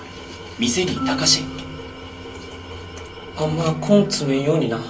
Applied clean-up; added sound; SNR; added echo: none; Tools; 15 dB; reverberation time 0.3 s.